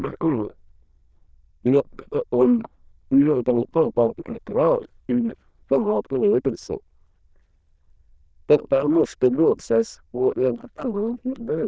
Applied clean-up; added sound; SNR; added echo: neural diffusion model UNIVERSE++.